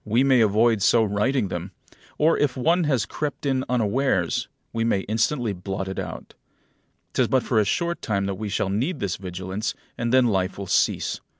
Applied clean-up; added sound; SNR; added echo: none; none; none; none.